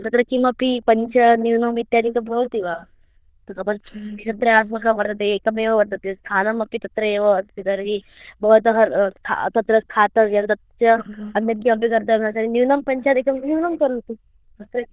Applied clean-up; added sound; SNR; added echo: neural diffusion model UNIVERSE++.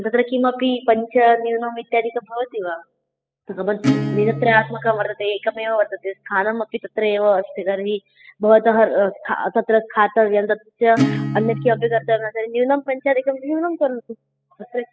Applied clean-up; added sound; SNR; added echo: classical method spectral subtraction.